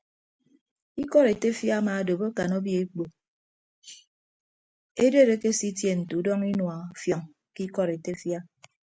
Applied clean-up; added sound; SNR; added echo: none; none; none; none.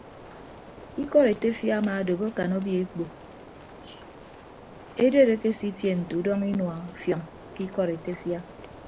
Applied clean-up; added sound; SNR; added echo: none; Rain; 18 dB; none.